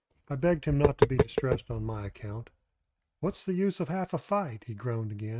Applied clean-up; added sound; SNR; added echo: neural mask model RNNoise.